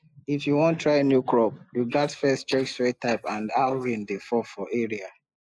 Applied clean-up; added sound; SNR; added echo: neural mask model Resemble Enhance denoiser.